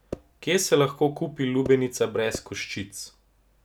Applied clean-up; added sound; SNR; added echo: none; Percussion; 14 dB; none.